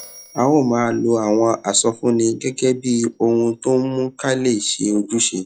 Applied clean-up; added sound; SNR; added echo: classical method log-MMSE.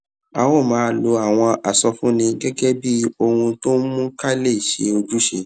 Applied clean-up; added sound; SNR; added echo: none; none; none; none.